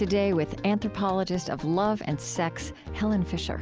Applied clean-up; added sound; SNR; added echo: none; none; none; none.